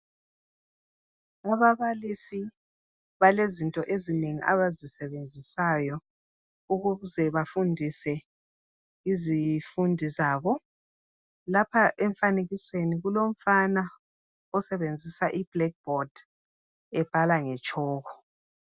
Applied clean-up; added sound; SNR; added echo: none; none; none; none.